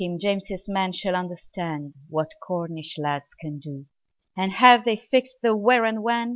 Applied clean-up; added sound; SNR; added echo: none; none; none; none.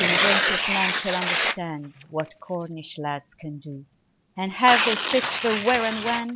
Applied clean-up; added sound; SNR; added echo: none; Tearing; 0 dB; none.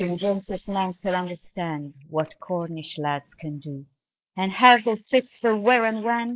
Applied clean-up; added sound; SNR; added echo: neural mask model Resemble Enhance denoiser.